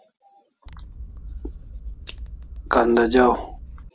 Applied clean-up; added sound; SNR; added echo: none; Scissors; 12 dB; none.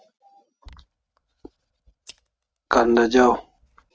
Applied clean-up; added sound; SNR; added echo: neural mask model RNNoise.